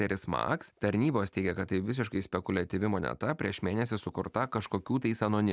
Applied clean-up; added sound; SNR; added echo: none; none; none; none.